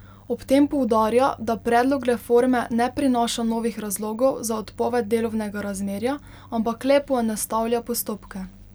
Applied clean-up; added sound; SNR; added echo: none; none; none; none.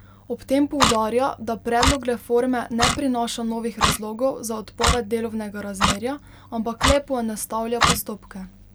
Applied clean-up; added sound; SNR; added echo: none; Clock; 2 dB; none.